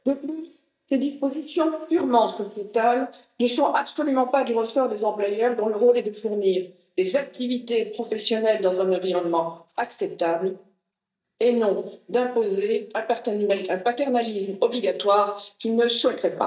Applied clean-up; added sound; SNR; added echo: neural mask model DeepFilterNet 3.